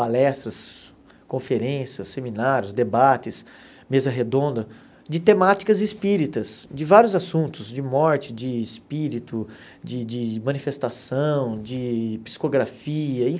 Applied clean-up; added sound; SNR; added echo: none; none; none; none.